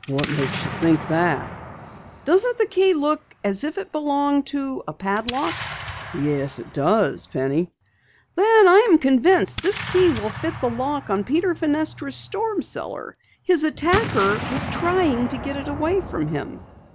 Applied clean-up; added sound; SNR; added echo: none; Explosion; 12 dB; none.